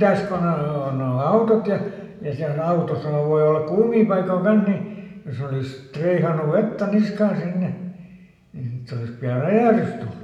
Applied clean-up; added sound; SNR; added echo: none; none; none; reverberation time 1.0 s.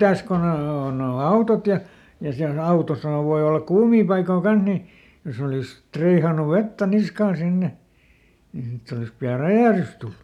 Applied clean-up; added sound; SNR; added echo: none; none; none; none.